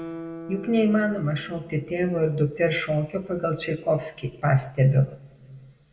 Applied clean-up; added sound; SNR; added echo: none; Guitar; 18 dB; reverberation time 1.1 s.